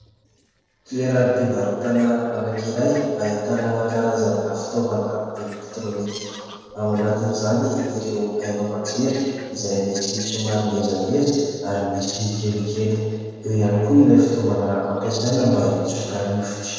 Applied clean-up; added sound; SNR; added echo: neural separator model SepFormer DNS4.